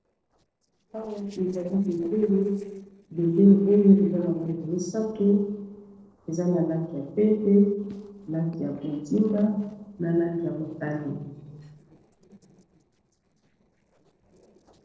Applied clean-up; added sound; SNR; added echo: neural separator model SepFormer DNS4.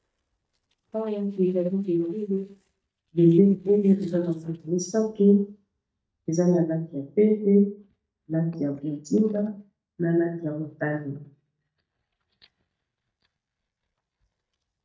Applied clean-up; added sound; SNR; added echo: neural mask model DeepFilterNet 3.